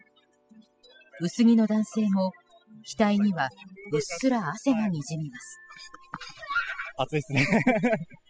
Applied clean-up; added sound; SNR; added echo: classical method spectral subtraction.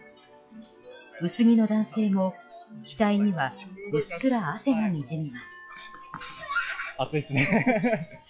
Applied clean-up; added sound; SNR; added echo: classical method log-MMSE.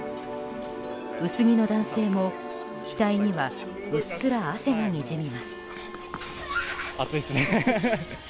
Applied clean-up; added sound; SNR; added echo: none; Wind instrument, woodwind instrument; 16 dB; none.